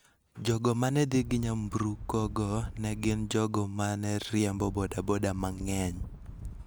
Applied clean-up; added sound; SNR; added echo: none; Wind; 11 dB; none.